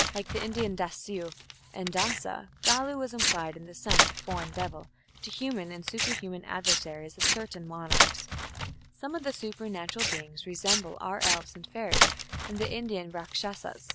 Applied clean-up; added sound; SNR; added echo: none; Tearing; -4 dB; none.